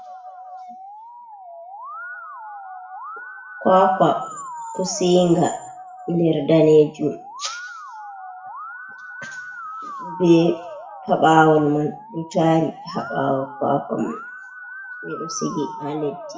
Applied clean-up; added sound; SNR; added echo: classical method WPE with log-MMSE.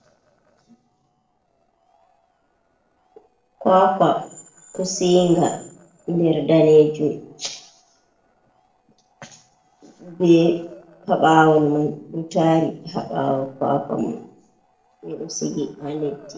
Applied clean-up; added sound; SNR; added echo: neural separator model SepFormer DNS4.